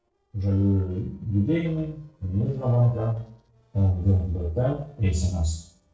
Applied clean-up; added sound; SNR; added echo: neural separator model SepFormer DNS4.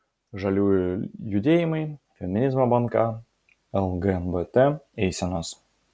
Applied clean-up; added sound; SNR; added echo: none; none; none; none.